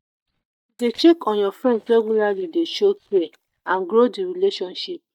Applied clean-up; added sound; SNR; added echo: neural mask model DeepFilterNet 3.